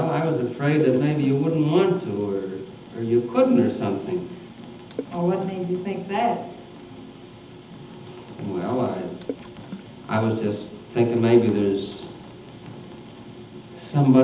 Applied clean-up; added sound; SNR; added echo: none; Water / Splash, splatter; 19 dB; reverberation time 0.8 s.